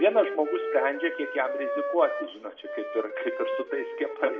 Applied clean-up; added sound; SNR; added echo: none; Wind instrument, woodwind instrument; 5 dB; reverberation time 1.5 s.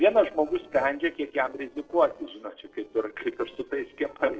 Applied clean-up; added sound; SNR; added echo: neural separator model SepFormer DNS4.